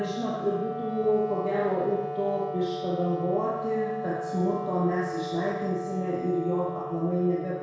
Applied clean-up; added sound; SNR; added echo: none; Wind instrument, woodwind instrument; 6 dB; reverberation time 1.1 s.